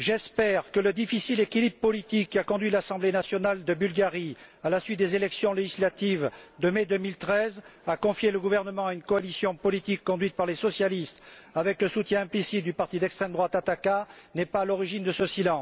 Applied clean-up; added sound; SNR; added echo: none; none; none; none.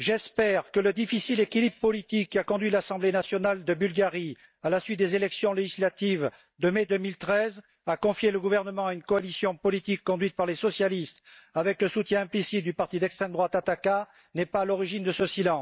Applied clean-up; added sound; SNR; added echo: neural mask model DeepFilterNet 3.